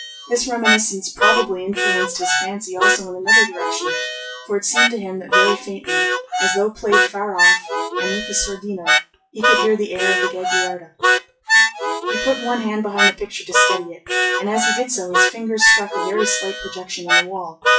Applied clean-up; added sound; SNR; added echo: classical method WPE with log-MMSE.